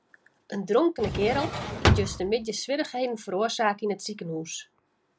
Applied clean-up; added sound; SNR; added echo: none; Drawer open or close; -2 dB; none.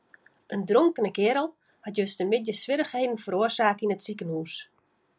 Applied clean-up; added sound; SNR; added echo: none; none; none; none.